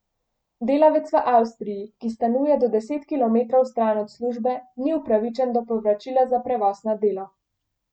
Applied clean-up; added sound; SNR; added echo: none; none; none; none.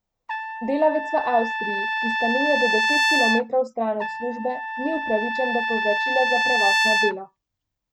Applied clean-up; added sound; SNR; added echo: none; Trumpet; -2 dB; none.